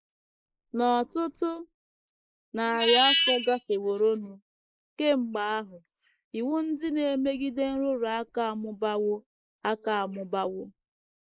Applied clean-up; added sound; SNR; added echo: neural mask model Resemble Enhance denoiser.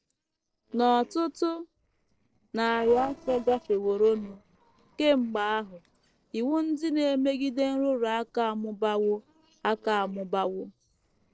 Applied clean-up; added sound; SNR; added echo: neural separator model SepFormer DNS4.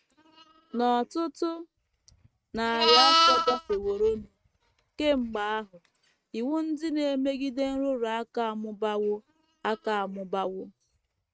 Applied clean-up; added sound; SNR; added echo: neural mask model RNNoise.